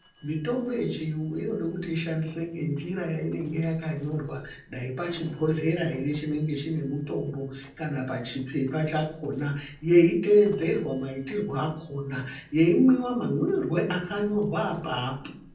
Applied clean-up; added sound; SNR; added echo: neural separator model SepFormer DNS4.